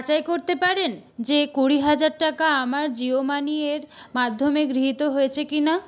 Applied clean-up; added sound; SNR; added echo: none; none; none; none.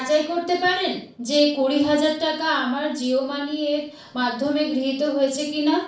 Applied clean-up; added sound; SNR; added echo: none; none; none; reverberation time 0.4 s.